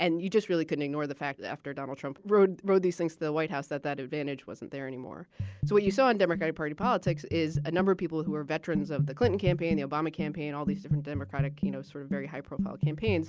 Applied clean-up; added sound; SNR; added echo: none; none; none; none.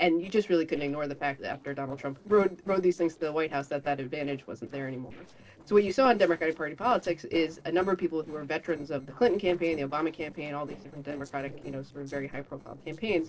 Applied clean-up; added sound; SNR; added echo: neural separator model SepFormer DNS4.